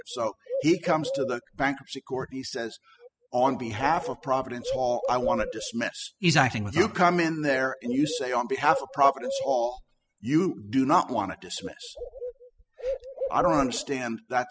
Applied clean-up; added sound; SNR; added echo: classical method spectral subtraction.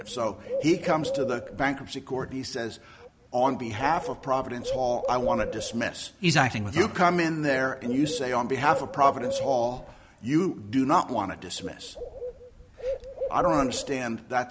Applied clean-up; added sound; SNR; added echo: none; Bird; 8 dB; none.